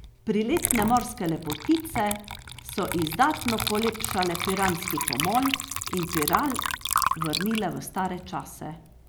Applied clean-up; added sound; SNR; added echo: none; Water / Liquid; 4 dB; none.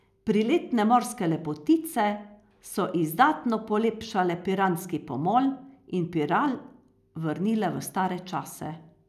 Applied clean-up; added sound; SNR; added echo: none; none; none; none.